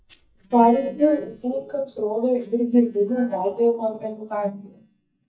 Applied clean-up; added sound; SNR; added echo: neural mask model DeepFilterNet 3.